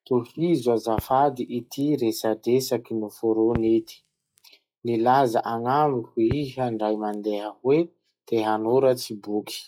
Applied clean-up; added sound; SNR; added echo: classical method log-MMSE.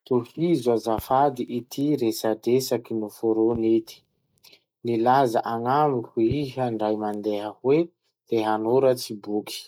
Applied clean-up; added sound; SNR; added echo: neural mask model DeepFilterNet 3.